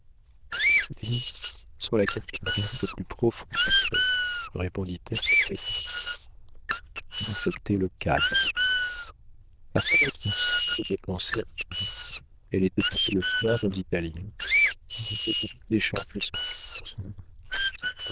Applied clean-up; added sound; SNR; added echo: neural diffusion model UNIVERSE++.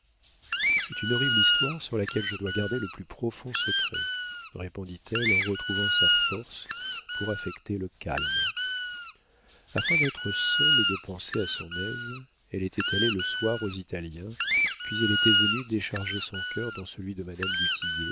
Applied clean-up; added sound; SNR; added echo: none; Squeak; -4 dB; none.